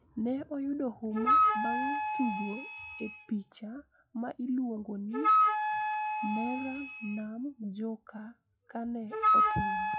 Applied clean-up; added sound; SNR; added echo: classical method log-MMSE.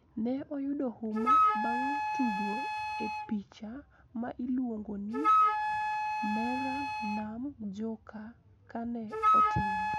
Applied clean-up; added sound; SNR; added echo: none; Wind instrument, woodwind instrument; -5 dB; none.